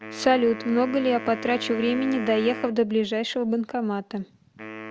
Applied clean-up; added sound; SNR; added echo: none; Wind instrument, woodwind instrument; 13 dB; none.